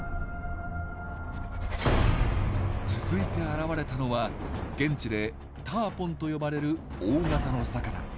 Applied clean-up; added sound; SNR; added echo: none; none; none; none.